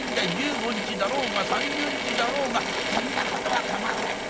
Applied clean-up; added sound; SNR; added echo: none; Drill / Mechanisms; -1 dB; none.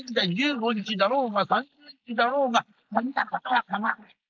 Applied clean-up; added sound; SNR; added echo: neural mask model Resemble Enhance denoiser.